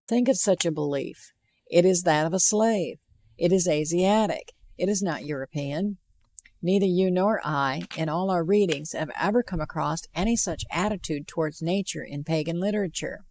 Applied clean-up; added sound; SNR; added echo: neural mask model DeepFilterNet 3.